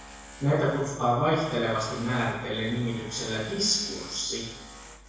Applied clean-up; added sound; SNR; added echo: none; Tools; 17 dB; reverberation time 1.1 s.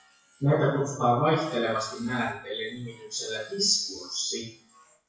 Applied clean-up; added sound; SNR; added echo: classical method WPE with log-MMSE.